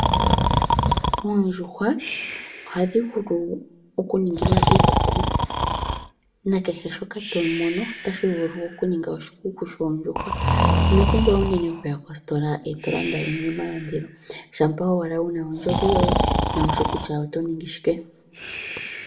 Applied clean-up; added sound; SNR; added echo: none; Breathing; -1 dB; reverberation time 0.4 s.